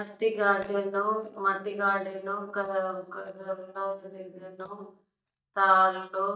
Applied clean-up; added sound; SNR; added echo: neural mask model DeepFilterNet 3.